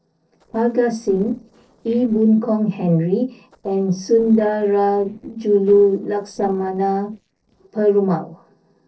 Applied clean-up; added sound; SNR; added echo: neural separator model SepFormer DNS4.